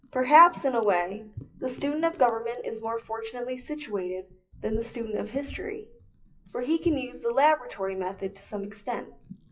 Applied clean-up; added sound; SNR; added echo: classical method WPE with log-MMSE.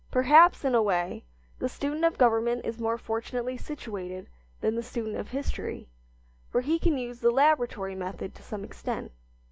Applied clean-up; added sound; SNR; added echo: none; none; none; none.